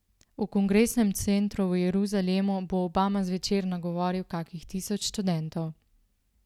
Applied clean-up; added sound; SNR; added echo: none; none; none; none.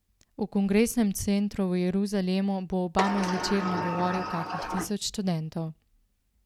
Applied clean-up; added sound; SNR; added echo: none; Sliding door; 4 dB; none.